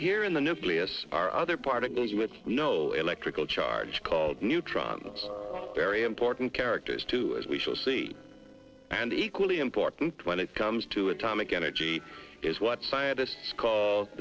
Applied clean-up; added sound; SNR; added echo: neural separator model SepFormer DNS4.